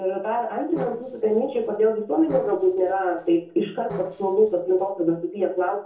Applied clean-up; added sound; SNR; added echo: neural separator model SepFormer DNS4.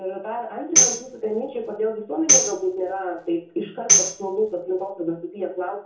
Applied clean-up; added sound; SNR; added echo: none; Tambourine; -4 dB; reverberation time 0.6 s.